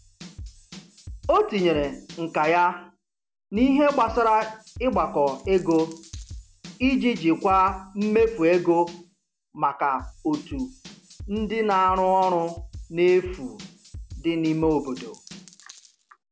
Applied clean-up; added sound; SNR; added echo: none; Drum / Drum kit + Coin (dropping); 18 dB; none.